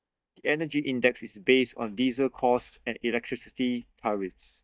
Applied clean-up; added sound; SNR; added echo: neural mask model DeepFilterNet 3.